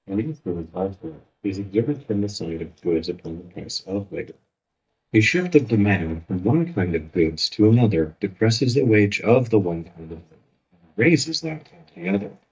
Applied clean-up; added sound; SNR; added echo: neural mask model DeepFilterNet 3.